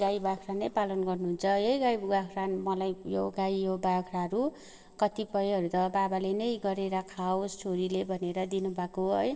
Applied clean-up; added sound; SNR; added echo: none; none; none; reverberation time 2.4 s.